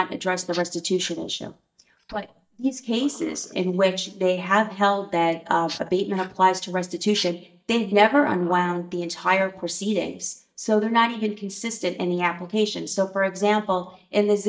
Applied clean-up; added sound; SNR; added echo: neural mask model DeepFilterNet 3.